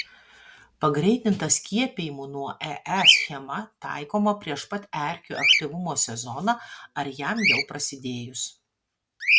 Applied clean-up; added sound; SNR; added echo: none; Bird vocalization, bird call, bird song; 0 dB; none.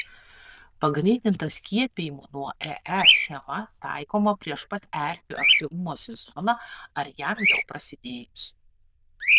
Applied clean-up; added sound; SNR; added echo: neural diffusion model UNIVERSE++.